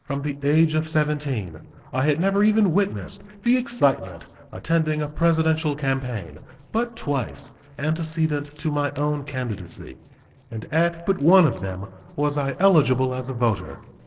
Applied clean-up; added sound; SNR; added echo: neural separator model SepFormer DNS4.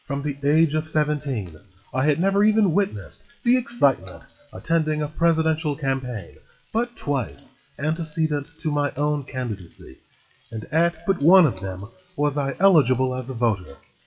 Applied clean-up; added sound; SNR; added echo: classical method WPE with log-MMSE.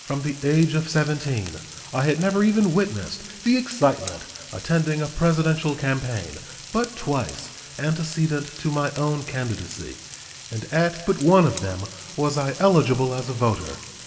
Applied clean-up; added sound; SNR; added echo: none; Frying (food); 16 dB; reverberation time 2.9 s.